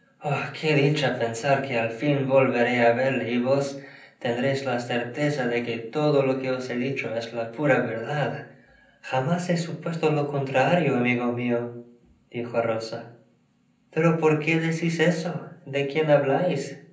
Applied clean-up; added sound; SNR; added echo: none; none; none; reverberation time 0.6 s.